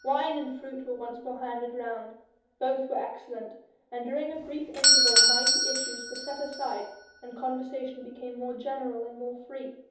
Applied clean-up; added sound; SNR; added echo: none; Doorbell; -4 dB; reverberation time 2.8 s.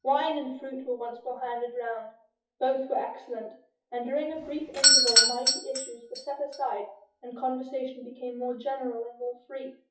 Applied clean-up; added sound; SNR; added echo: classical method WPE with log-MMSE.